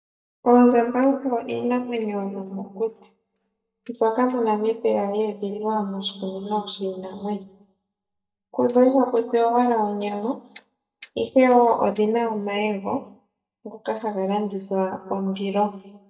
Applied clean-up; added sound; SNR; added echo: neural mask model DeepFilterNet 3.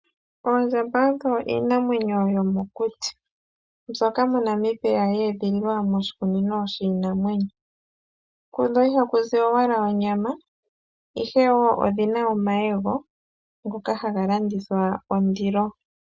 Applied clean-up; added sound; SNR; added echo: none; none; none; none.